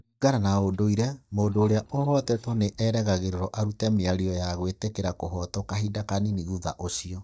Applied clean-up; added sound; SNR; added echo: neural mask model DeepFilterNet 3.